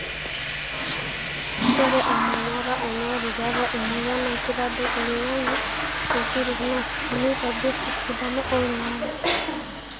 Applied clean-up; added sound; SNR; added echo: none; Toilet flush / Water; -3 dB; none.